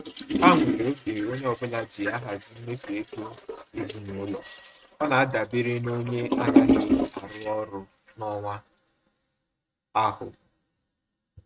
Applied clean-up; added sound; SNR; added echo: neural mask model RNNoise.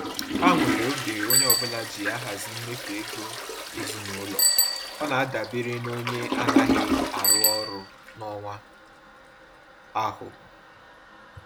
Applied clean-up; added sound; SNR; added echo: none; Toilet flush + Bicycle bell; -4 dB; none.